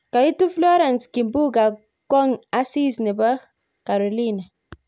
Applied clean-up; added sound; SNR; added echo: none; none; none; none.